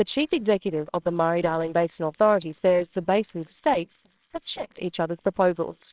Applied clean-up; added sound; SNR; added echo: neural separator model SepFormer WHAMR!.